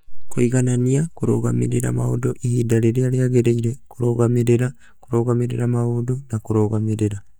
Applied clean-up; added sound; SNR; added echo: neural mask model DeepFilterNet 3.